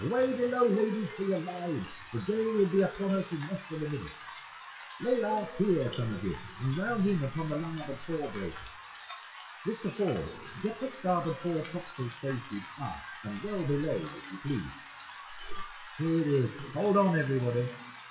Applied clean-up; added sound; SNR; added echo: classical method WPE with log-MMSE.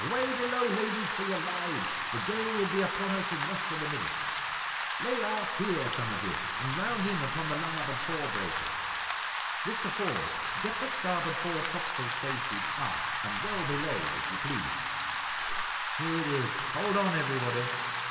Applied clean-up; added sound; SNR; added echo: none; Rain; -2 dB; reverberation time 2.6 s.